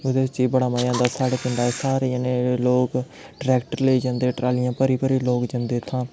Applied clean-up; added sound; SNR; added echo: none; Camera; 12 dB; none.